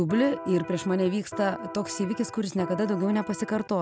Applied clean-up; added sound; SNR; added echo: none; Electric guitar; 11 dB; none.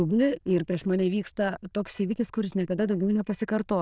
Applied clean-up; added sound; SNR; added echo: neural diffusion model UNIVERSE++.